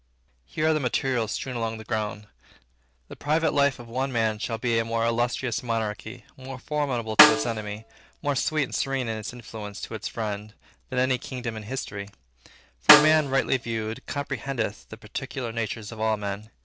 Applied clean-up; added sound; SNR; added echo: none; Snare drum; -2 dB; none.